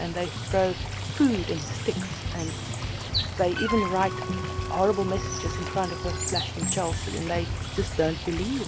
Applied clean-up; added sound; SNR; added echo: none; Water / Bird + Wind instrument, woodwind instrument; 7 dB; none.